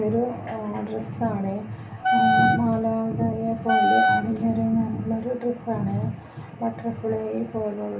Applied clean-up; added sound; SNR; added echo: none; Wind instrument, woodwind instrument; -4 dB; reverberation time 0.3 s.